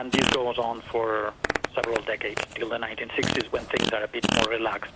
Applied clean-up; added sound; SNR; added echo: none; Fart; 1 dB; none.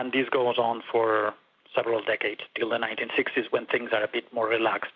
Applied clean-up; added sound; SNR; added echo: none; none; none; none.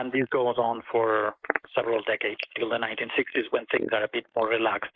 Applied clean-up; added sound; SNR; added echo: neural mask model Resemble Enhance denoiser.